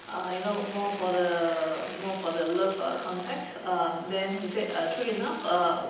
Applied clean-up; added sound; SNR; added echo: none; Domestic sounds, home sounds; 15 dB; reverberation time 0.9 s.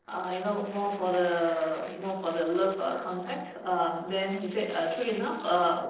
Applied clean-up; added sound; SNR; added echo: neural separator model SepFormer DNS4.